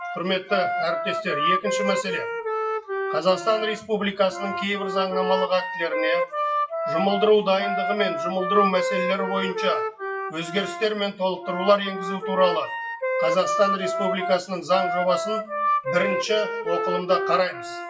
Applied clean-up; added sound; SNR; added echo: classical method WPE with log-MMSE.